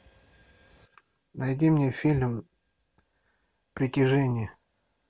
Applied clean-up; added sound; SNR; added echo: none; none; none; none.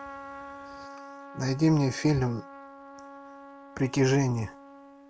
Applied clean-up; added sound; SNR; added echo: none; Trumpet; 16 dB; none.